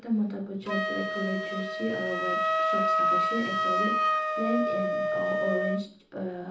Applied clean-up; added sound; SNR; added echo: none; Wind instrument, woodwind instrument; -4 dB; reverberation time 0.7 s.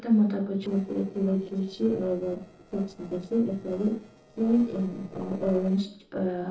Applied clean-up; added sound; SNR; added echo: neural separator model SepFormer DNS4.